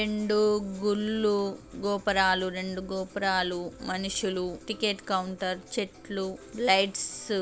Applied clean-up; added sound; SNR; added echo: none; none; none; none.